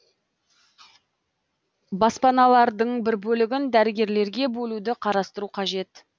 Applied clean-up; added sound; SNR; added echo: none; none; none; none.